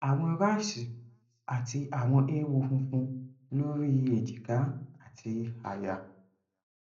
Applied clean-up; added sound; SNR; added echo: none; none; none; reverberation time 0.5 s.